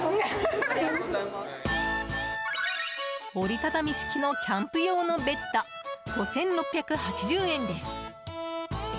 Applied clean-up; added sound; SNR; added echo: none; Wind instrument, woodwind instrument; 20 dB; none.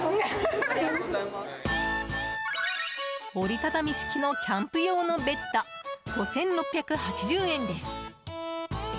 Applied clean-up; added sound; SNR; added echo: none; none; none; none.